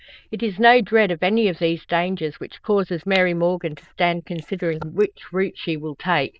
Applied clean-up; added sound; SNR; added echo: neural diffusion model UNIVERSE++.